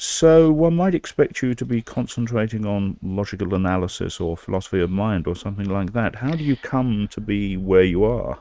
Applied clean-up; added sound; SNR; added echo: neural mask model RNNoise.